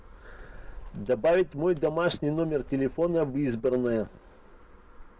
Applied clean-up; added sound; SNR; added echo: none; Bird; 18 dB; none.